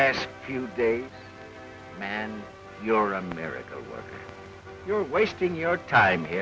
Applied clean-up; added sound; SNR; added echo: none; none; none; none.